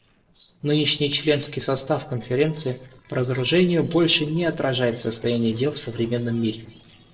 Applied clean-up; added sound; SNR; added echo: neural separator model SepFormer DNS4.